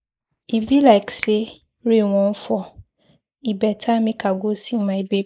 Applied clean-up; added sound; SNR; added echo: neural mask model Resemble Enhance denoiser.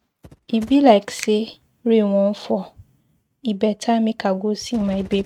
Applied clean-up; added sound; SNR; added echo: neural mask model RNNoise.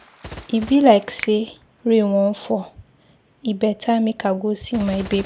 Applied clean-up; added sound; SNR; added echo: none; Finger snapping + Gunshot, gunfire; 19 dB; none.